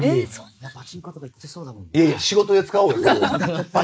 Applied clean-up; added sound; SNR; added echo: neural mask model Resemble Enhance denoiser.